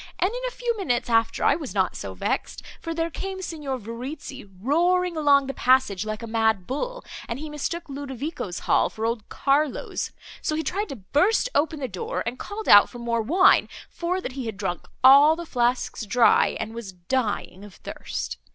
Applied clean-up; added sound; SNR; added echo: none; none; none; none.